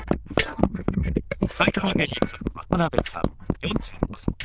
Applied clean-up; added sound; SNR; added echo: neural diffusion model UNIVERSE++.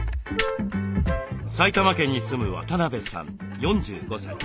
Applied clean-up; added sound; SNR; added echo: none; none; none; none.